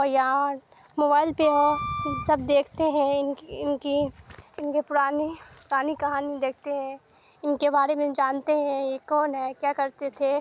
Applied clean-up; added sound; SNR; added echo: none; Wind instrument, woodwind instrument; 8 dB; none.